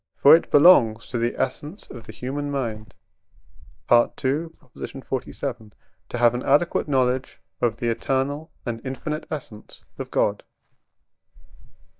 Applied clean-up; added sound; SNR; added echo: neural mask model DeepFilterNet 3.